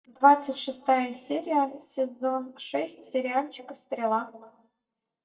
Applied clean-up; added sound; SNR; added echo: neural mask model DeepFilterNet 3.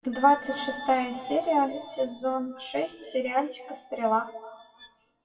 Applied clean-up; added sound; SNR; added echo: classical method WPE with log-MMSE.